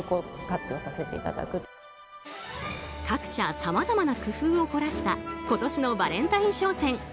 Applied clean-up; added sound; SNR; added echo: none; none; none; none.